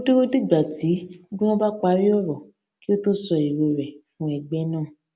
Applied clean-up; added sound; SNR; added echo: none; none; none; none.